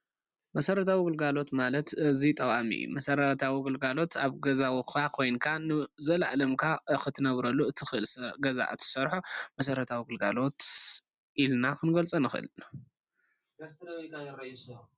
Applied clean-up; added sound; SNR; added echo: none; none; none; none.